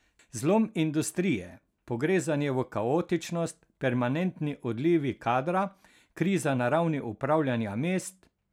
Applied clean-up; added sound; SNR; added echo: none; none; none; none.